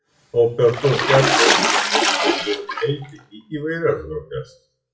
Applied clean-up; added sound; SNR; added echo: classical method WPE with log-MMSE.